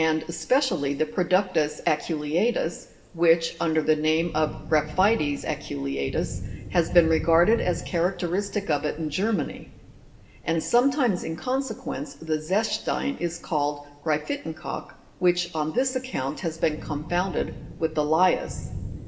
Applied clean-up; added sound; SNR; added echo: none; Thunder / Rain; 14 dB; reverberation time 0.9 s.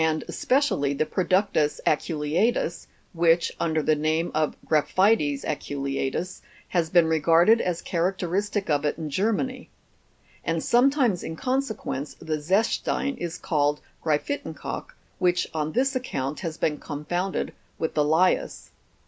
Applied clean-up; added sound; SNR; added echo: none; none; none; none.